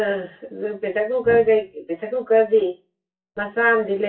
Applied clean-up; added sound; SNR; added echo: classical method WPE with log-MMSE.